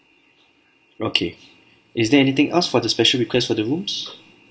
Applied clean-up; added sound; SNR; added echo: none; none; none; reverberation time 0.3 s.